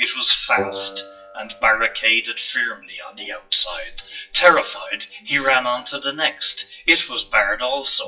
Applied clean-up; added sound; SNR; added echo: classical method WPE with log-MMSE.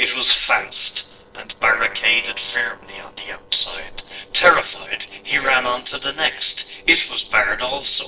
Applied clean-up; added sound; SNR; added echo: neural separator model SepFormer DNS4.